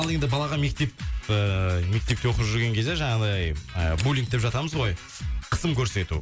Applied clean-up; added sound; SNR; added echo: none; Crushing; 20 dB; none.